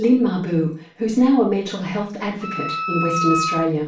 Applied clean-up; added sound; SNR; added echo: none; Wind instrument, woodwind instrument; 4 dB; reverberation time 0.4 s.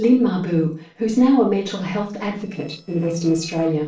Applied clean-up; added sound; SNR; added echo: neural separator model SepFormer DNS4.